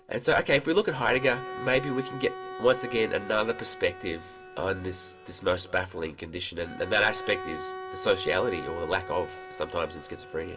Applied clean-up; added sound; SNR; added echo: none; Bowed string instrument; 12 dB; reverberation time 0.3 s.